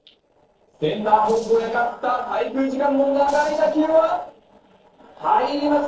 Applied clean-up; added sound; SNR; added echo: neural separator model SepFormer DNS4.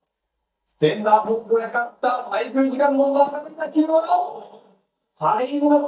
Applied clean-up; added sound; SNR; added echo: neural mask model DeepFilterNet 3.